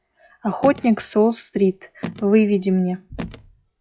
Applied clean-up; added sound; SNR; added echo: classical method log-MMSE.